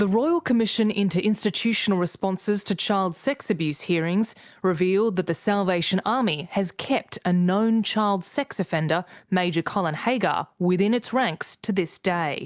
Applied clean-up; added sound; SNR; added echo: none; none; none; none.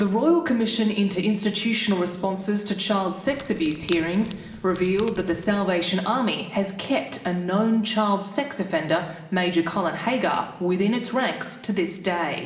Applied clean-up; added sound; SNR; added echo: none; Crackle; 14 dB; reverberation time 1.2 s.